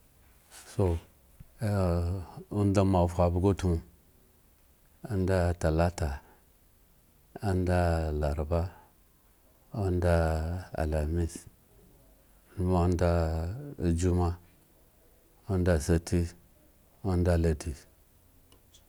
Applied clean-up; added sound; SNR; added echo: none; none; none; none.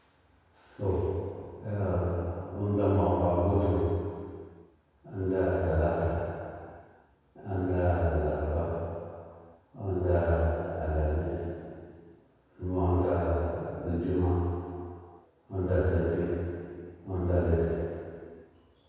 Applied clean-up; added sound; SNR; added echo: none; none; none; reverberation time 2.2 s.